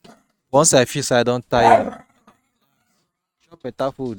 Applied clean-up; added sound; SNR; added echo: neural mask model RNNoise.